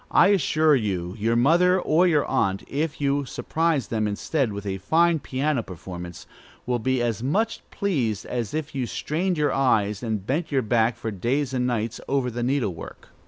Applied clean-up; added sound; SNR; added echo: none; none; none; none.